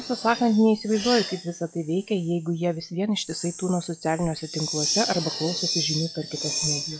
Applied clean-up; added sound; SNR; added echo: classical method log-MMSE.